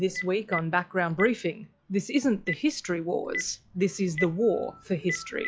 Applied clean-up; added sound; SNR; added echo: classical method log-MMSE.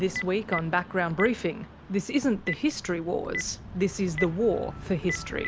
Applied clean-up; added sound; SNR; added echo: none; Telephone; 11 dB; none.